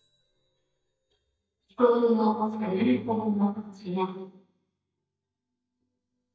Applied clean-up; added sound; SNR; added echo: neural mask model DeepFilterNet 3.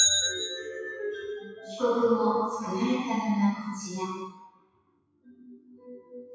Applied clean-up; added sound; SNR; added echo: classical method WPE with log-MMSE.